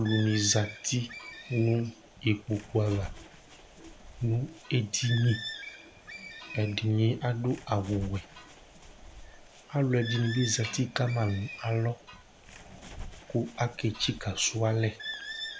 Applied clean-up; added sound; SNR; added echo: none; Bird; 13 dB; none.